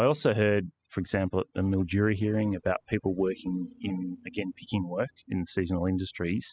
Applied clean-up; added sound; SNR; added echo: classical method spectral subtraction.